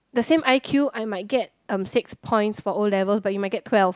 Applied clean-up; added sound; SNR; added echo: none; none; none; none.